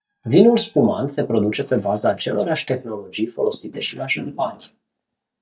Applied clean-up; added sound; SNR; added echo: neural mask model DeepFilterNet 3.